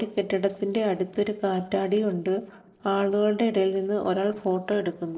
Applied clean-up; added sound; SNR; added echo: neural separator model SepFormer DNS4.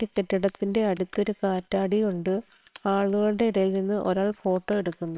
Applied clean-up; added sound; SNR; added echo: neural separator model SepFormer WHAMR!.